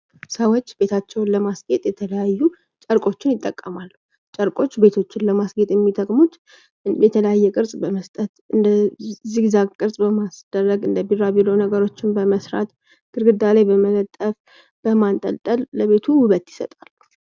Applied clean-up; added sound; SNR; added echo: none; none; none; none.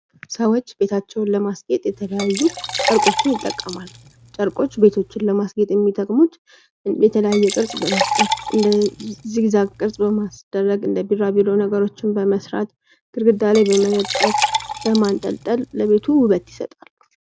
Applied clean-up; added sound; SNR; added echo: none; Liquid; 7 dB; none.